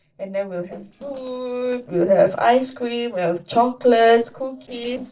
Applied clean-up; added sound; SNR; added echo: neural separator model SepFormer DNS4.